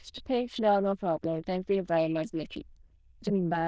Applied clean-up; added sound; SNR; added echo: neural diffusion model UNIVERSE++.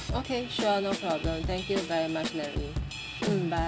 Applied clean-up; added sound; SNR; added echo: none; Drum / Drum kit; 3 dB; none.